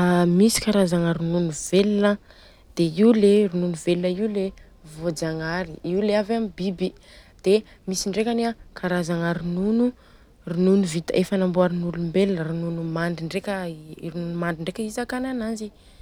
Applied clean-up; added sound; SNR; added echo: none; none; none; none.